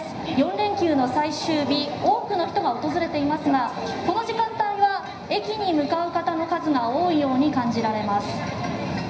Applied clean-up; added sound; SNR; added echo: none; none; none; reverberation time 0.9 s.